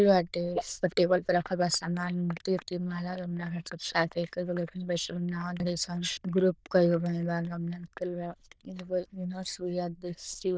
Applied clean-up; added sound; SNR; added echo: neural diffusion model UNIVERSE++.